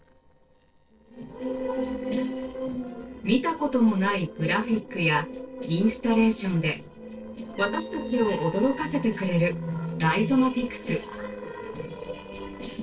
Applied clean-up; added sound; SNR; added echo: neural separator model SepFormer DNS4.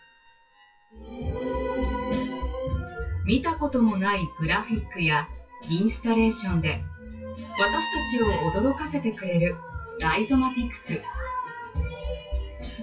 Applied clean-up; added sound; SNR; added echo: classical method WPE with log-MMSE.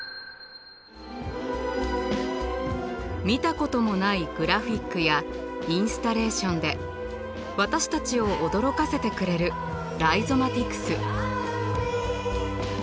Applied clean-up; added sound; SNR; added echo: none; none; none; none.